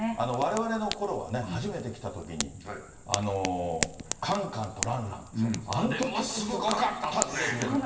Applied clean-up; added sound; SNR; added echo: none; Fire; 8 dB; reverberation time 0.9 s.